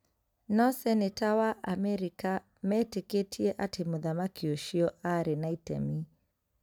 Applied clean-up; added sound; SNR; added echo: none; none; none; none.